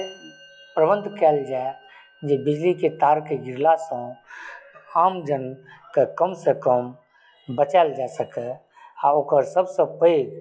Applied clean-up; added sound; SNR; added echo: classical method log-MMSE.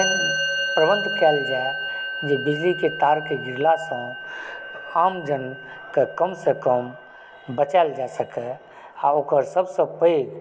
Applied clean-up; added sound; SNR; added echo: none; Musical instrument; 8 dB; none.